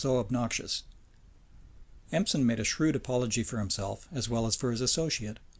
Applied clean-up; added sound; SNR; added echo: none; none; none; none.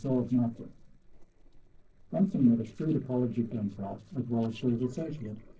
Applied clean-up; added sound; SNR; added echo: neural separator model SepFormer DNS4.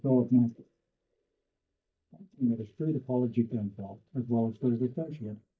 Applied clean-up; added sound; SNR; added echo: neural mask model DeepFilterNet 3.